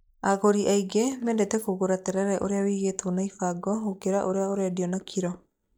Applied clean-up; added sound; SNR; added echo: neural mask model DeepFilterNet 3.